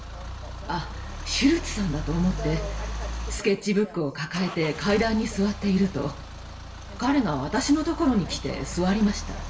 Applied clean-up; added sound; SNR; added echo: none; Idling / Engine starting / Accelerating, revving, vroom / Car; 9 dB; reverberation time 0.6 s.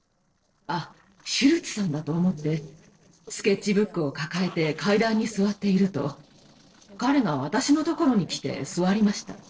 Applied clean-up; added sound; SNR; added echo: neural separator model SepFormer DNS4.